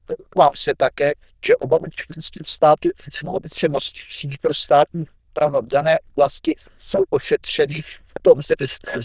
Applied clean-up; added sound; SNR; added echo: neural diffusion model UNIVERSE++.